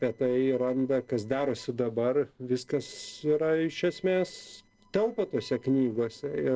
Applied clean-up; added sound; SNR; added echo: neural separator model SepFormer DNS4.